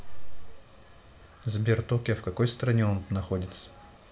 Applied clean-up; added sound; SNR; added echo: none; none; none; reverberation time 0.4 s.